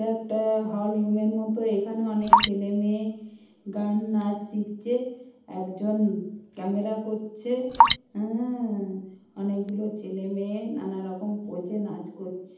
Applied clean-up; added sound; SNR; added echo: none; Drip; -2 dB; reverberation time 0.8 s.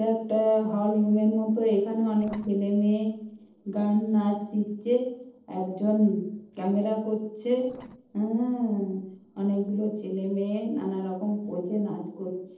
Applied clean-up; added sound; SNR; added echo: neural separator model SepFormer DNS4.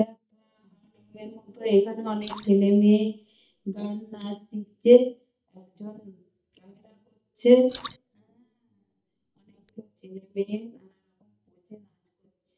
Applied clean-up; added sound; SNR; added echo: neural mask model DeepFilterNet 3.